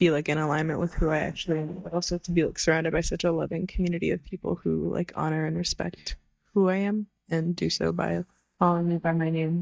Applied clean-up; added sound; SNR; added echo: neural mask model DeepFilterNet 3.